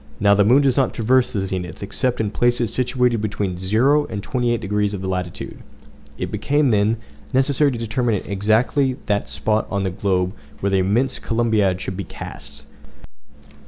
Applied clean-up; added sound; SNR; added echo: none; none; none; none.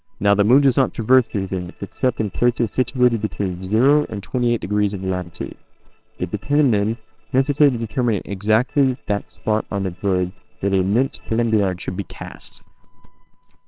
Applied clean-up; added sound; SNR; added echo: neural separator model SepFormer WHAMR!.